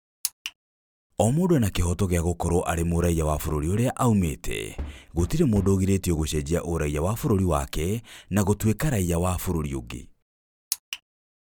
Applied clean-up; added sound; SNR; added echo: none; Knock; 12 dB; none.